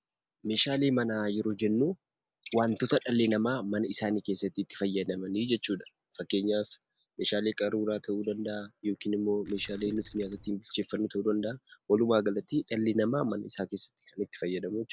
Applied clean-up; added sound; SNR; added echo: none; Keys jangling; 18 dB; none.